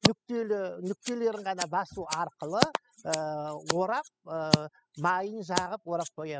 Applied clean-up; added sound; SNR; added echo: classical method spectral subtraction.